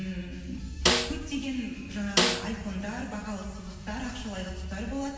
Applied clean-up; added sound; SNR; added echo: none; Snare drum; -5 dB; reverberation time 1.3 s.